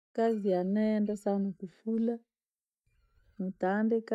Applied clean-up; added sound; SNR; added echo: neural mask model DeepFilterNet 3.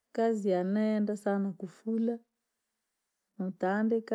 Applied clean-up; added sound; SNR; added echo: none; none; none; none.